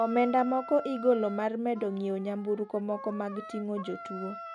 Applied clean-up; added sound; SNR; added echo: none; Wind instrument, woodwind instrument; 14 dB; none.